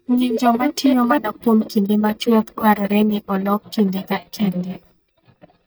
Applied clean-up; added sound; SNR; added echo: neural mask model DeepFilterNet 3.